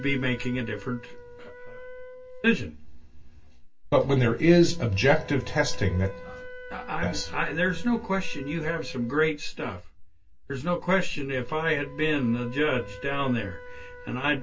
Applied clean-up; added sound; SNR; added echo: none; Wind instrument, woodwind instrument; 19 dB; reverberation time 0.1 s.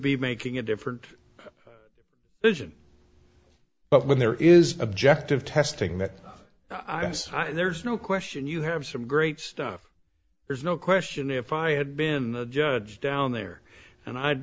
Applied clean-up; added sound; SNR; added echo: none; none; none; none.